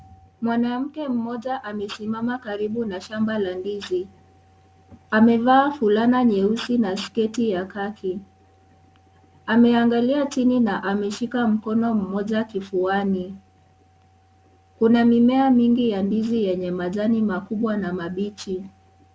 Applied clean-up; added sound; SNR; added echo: none; none; none; none.